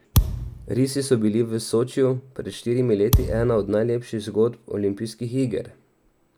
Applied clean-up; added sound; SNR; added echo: none; Thump, thud; 1 dB; none.